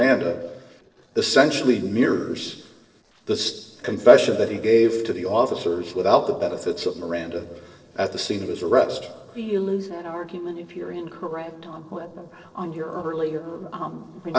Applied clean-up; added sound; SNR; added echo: neural separator model SepFormer DNS4.